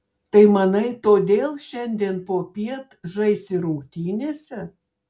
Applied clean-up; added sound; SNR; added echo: none; none; none; none.